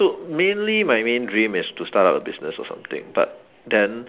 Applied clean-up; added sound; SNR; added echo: none; none; none; none.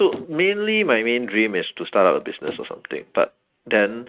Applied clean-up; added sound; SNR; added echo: neural mask model RNNoise.